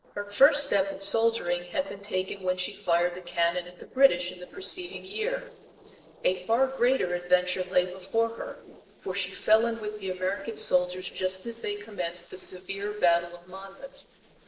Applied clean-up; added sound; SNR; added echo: neural separator model SepFormer DNS4.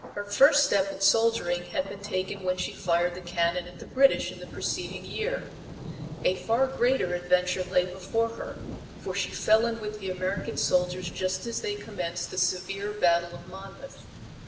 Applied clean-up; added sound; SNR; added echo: none; Thunder; 14 dB; reverberation time 0.9 s.